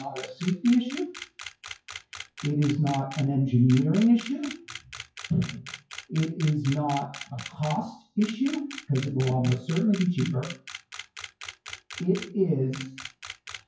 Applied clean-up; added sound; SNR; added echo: classical method WPE with log-MMSE.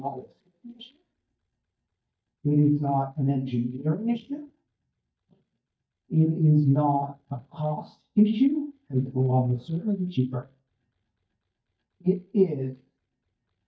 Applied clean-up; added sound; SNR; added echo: neural mask model DeepFilterNet 3.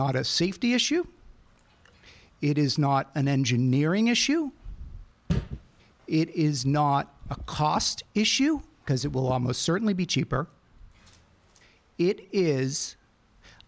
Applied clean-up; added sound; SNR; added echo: none; none; none; none.